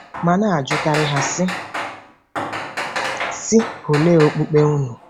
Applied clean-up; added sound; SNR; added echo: none; Hammer; 8 dB; none.